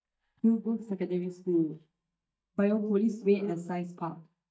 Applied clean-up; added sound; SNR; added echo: neural mask model DeepFilterNet 3.